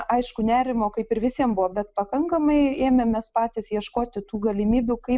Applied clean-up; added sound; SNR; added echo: none; none; none; none.